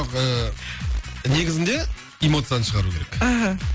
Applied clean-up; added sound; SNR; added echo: none; none; none; none.